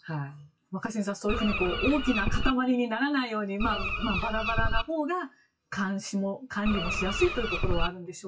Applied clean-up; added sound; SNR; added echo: classical method WPE with log-MMSE.